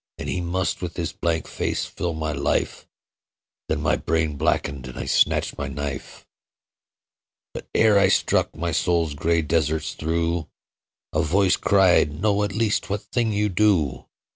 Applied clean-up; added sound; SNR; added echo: none; none; none; none.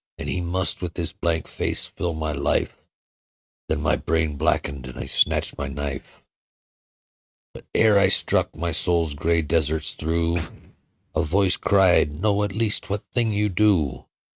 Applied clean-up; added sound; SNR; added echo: neural mask model RNNoise.